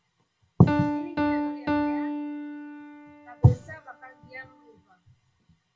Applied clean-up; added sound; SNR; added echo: none; Piano; 3 dB; reverberation time 0.2 s.